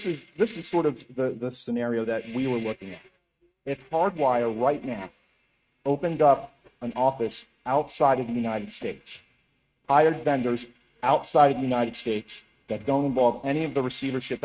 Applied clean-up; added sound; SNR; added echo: neural mask model RNNoise.